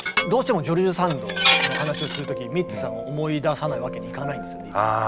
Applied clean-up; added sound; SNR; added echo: none; Dishes, pots, and pans; 0 dB; none.